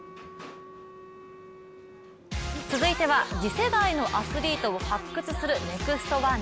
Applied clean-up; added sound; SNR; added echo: none; Wind instrument, woodwind instrument + Wind instrument, woodwind instrument; 16 dB; none.